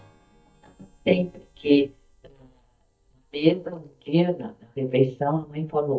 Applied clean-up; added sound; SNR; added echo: neural mask model DeepFilterNet 3.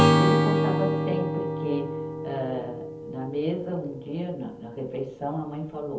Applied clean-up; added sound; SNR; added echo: none; Acoustic guitar / Strum; -5 dB; reverberation time 0.7 s.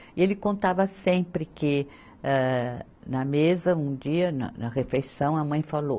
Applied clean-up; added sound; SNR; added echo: none; none; none; none.